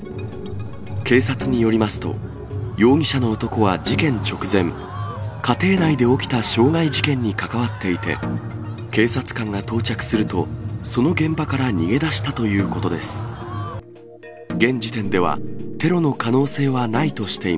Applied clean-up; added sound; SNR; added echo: none; Piano; 17 dB; none.